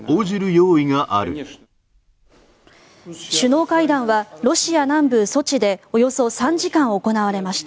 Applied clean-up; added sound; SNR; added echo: none; none; none; none.